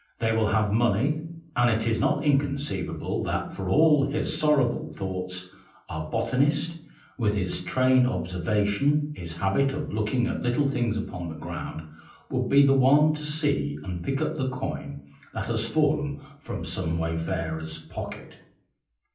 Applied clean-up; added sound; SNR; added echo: none; none; none; reverberation time 0.6 s.